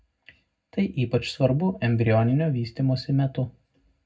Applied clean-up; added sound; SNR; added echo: none; none; none; reverberation time 0.3 s.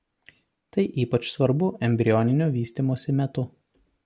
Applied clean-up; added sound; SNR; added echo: none; none; none; none.